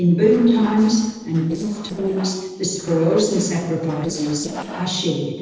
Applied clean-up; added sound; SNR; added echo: neural separator model SepFormer DNS4.